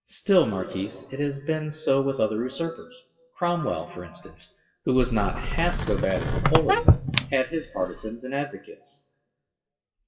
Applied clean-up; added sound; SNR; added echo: classical method WPE with log-MMSE.